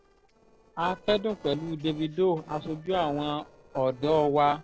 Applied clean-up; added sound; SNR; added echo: neural separator model SepFormer DNS4.